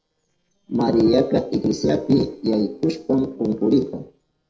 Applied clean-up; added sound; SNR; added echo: neural separator model SepFormer DNS4.